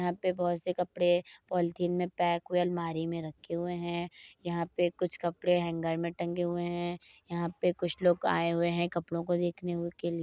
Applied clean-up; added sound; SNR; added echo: none; none; none; none.